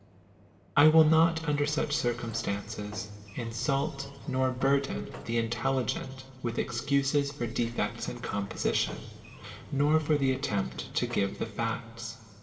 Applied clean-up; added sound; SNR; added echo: none; Sliding door; 19 dB; reverberation time 2.6 s.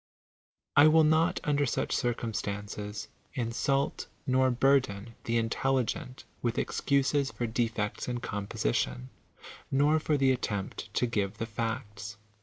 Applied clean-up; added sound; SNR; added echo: none; none; none; none.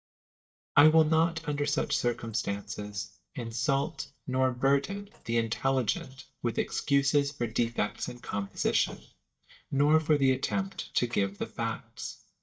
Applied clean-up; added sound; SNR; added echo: neural mask model DeepFilterNet 3.